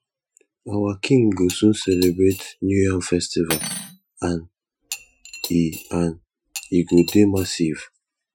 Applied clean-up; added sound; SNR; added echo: classical method Wiener filter.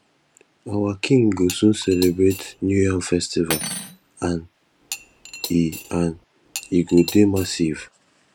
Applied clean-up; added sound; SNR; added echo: none; Cutlery, silverware / Dishes, pots, and pans + Cutlery, silverware; 13 dB; none.